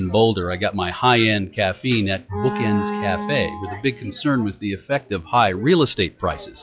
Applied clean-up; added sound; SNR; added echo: classical method log-MMSE.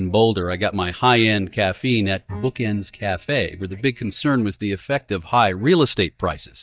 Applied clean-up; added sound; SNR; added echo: neural mask model DeepFilterNet 3.